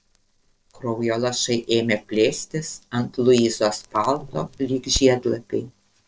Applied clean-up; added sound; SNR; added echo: neural separator model SepFormer DNS4.